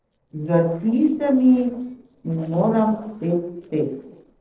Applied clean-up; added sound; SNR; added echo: neural separator model SepFormer DNS4.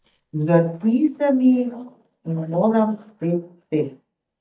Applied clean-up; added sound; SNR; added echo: neural mask model DeepFilterNet 3.